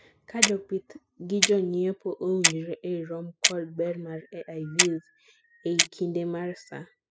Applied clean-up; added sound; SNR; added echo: classical method spectral subtraction.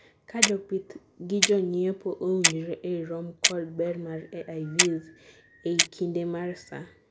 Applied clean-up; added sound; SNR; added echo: none; Clock; 0 dB; none.